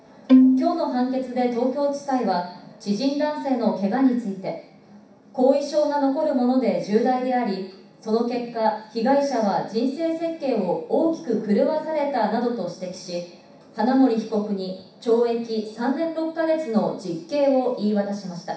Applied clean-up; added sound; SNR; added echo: none; Bowed string instrument; -5 dB; reverberation time 0.7 s.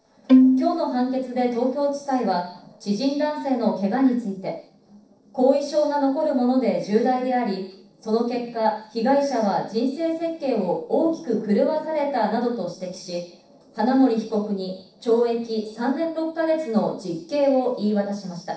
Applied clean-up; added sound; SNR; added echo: neural separator model SepFormer DNS4.